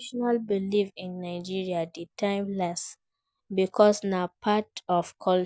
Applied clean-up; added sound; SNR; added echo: none; none; none; none.